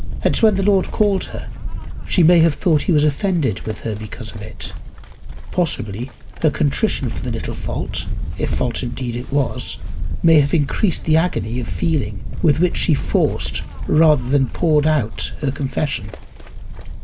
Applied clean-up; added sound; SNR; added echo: none; Livestock, farm animals, working animals; 4 dB; none.